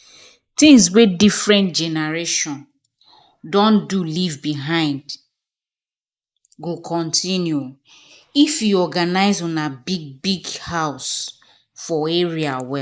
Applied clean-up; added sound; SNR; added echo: neural mask model Resemble Enhance denoiser.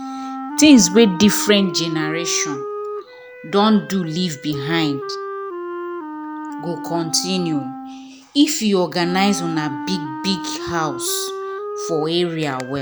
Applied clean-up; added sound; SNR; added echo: none; Wind instrument, woodwind instrument; 9 dB; none.